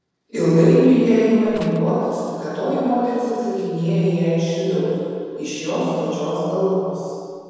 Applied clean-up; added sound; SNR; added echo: neural separator model SepFormer DNS4.